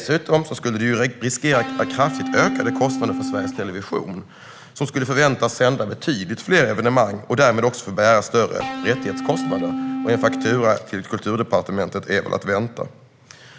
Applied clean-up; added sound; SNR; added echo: none; Electric guitar / Bass guitar; 5 dB; none.